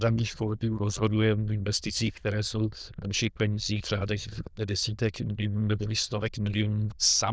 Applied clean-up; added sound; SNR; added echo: neural diffusion model UNIVERSE++.